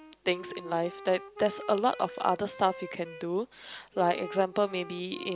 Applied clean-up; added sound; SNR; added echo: none; Wind instrument, woodwind instrument; 14 dB; none.